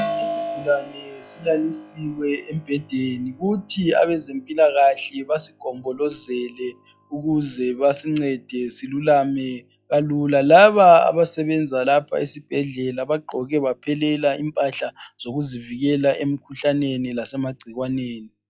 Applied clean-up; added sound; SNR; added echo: classical method log-MMSE.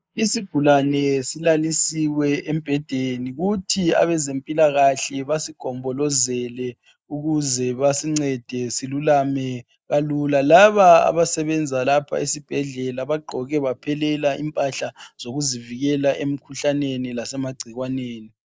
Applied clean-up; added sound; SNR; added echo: neural mask model Resemble Enhance denoiser.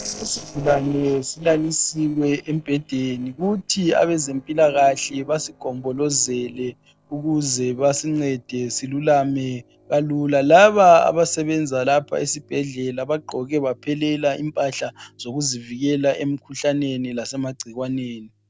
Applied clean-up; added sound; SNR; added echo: neural separator model SepFormer DNS4.